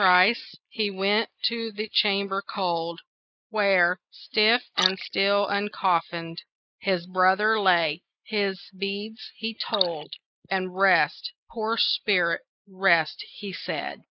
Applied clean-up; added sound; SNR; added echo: neural mask model Resemble Enhance denoiser.